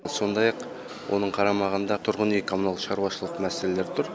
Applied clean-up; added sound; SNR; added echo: none; none; none; none.